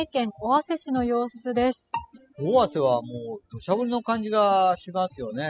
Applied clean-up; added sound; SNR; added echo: classical method spectral subtraction.